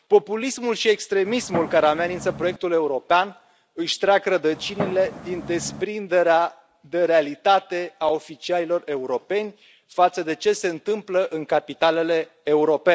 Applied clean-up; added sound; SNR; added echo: none; Fireworks; 11 dB; none.